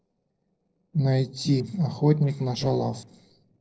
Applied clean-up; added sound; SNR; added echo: neural separator model SepFormer DNS4.